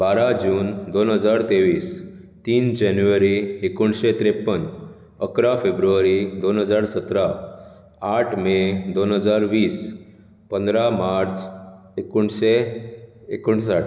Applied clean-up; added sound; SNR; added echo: none; none; none; none.